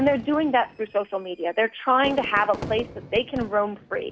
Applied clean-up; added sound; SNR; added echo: none; Fireworks; 15 dB; none.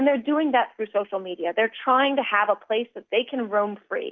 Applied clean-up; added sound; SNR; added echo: none; none; none; none.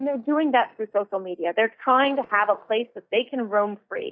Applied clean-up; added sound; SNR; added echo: neural mask model DeepFilterNet 3.